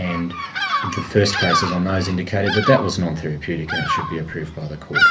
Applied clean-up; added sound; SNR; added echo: none; Bird vocalization, bird call, bird song; 2 dB; reverberation time 0.3 s.